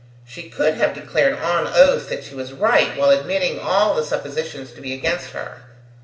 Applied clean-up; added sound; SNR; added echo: none; Whoosh, swoosh, swish; 17 dB; reverberation time 0.8 s.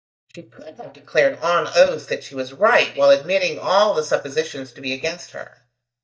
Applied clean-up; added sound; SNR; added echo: neural mask model DeepFilterNet 3.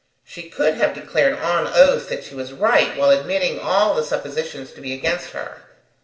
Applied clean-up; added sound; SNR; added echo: neural separator model SepFormer DNS4.